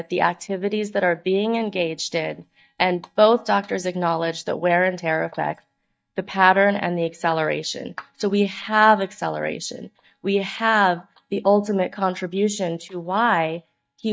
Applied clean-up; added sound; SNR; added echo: neural mask model DeepFilterNet 3.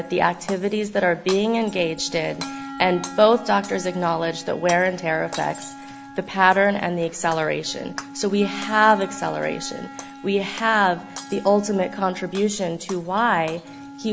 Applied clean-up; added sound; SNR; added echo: none; Wind instrument, woodwind instrument + Shatter; 15 dB; none.